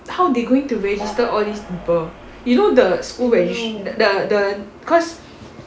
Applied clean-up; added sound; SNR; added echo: none; Train; 19 dB; none.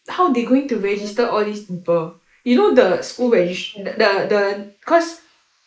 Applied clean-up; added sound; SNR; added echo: neural mask model Resemble Enhance denoiser.